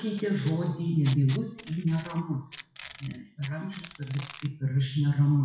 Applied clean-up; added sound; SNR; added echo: classical method WPE with log-MMSE.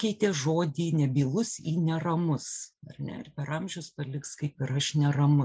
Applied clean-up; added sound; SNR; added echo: none; none; none; none.